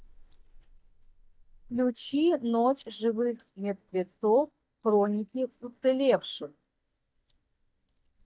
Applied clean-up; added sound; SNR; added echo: neural mask model DeepFilterNet 3.